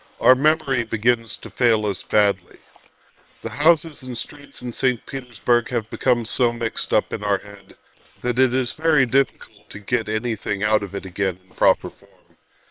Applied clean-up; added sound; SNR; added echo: neural separator model SepFormer WHAM!.